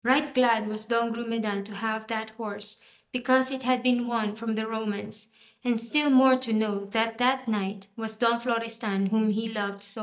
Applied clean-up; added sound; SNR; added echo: neural mask model DeepFilterNet 3.